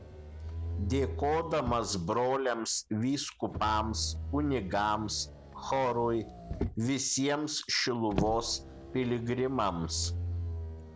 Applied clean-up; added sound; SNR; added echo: none; Motor vehicle (road); 7 dB; none.